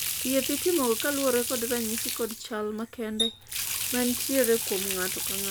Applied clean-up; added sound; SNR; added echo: none; Water tap, faucet; 2 dB; none.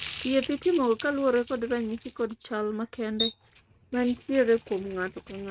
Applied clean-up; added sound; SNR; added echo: neural mask model RNNoise.